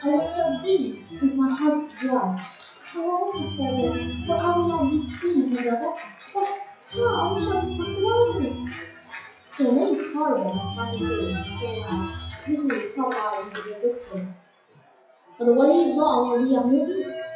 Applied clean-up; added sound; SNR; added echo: classical method WPE with log-MMSE.